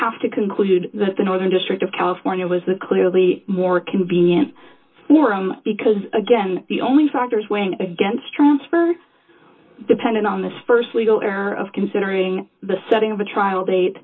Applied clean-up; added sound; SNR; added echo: none; none; none; reverberation time 0.2 s.